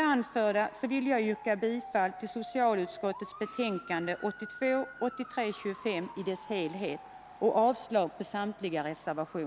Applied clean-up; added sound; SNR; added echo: none; Motor vehicle (road) / Siren; 17 dB; none.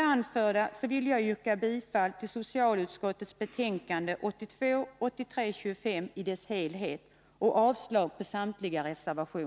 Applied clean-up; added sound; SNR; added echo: none; none; none; none.